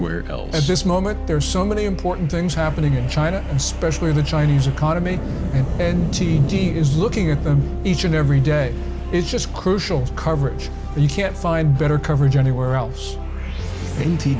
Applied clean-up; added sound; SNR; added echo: none; Wind; 12 dB; none.